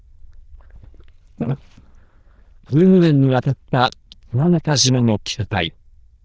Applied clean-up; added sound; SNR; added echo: neural diffusion model UNIVERSE++.